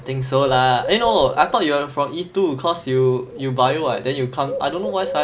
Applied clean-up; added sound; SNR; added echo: none; Bird; 12 dB; none.